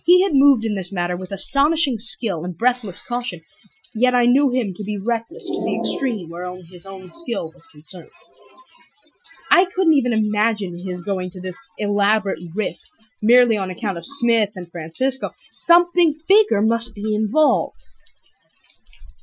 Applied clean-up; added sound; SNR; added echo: classical method Wiener filter.